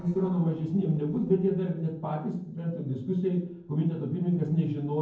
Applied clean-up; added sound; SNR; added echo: neural separator model SepFormer DNS4.